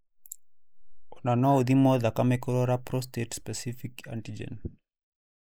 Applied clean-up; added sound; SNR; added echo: neural mask model Resemble Enhance denoiser.